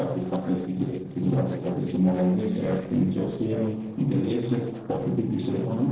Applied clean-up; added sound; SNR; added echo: neural separator model SepFormer DNS4.